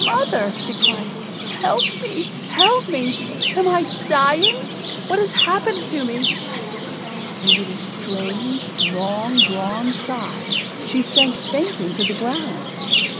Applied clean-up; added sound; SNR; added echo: none; Chirp, tweet; 0 dB; none.